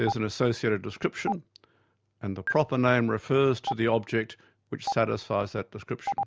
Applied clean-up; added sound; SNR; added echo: none; Stream; 10 dB; none.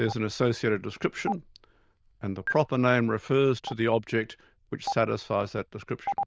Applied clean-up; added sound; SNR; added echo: neural diffusion model UNIVERSE++.